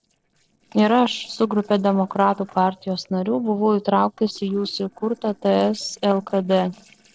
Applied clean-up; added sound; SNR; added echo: neural separator model SepFormer DNS4.